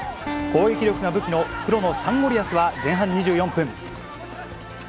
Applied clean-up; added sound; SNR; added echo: none; Acoustic guitar; 12 dB; none.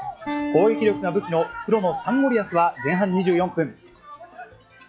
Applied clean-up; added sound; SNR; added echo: classical method log-MMSE.